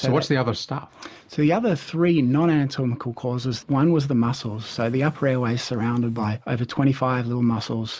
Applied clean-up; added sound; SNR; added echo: neural mask model Resemble Enhance denoiser.